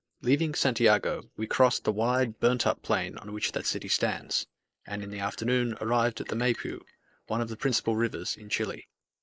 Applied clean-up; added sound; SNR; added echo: neural mask model Resemble Enhance denoiser.